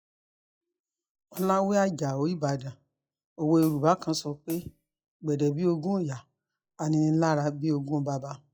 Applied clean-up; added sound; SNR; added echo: classical method log-MMSE.